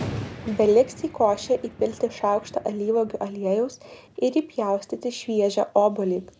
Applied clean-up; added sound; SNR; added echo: none; Thunder; 16 dB; none.